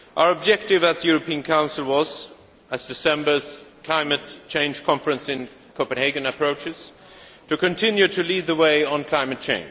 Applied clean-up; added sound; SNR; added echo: none; none; none; none.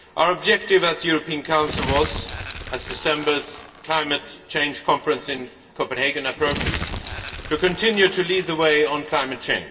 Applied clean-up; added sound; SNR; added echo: none; Crumpling, crinkling; 9 dB; reverberation time 0.2 s.